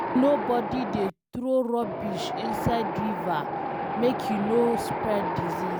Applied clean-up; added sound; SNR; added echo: none; Wind; 3 dB; none.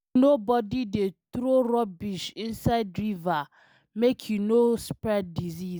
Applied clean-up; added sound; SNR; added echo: none; none; none; none.